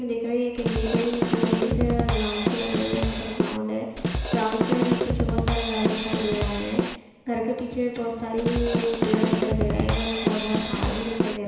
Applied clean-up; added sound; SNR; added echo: none; Drum kit; -3 dB; reverberation time 1.0 s.